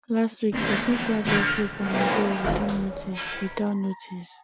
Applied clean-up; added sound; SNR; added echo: none; Drawer open or close; 0 dB; none.